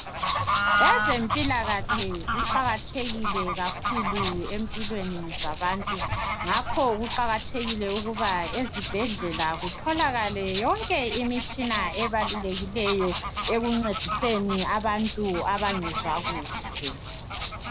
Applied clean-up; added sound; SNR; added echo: none; Rattle (instrument) + Bird / Fowl; 0 dB; none.